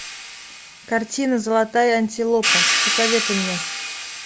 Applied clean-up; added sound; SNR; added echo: none; Hi-hat; 2 dB; none.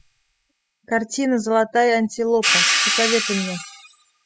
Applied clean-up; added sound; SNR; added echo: classical method spectral subtraction.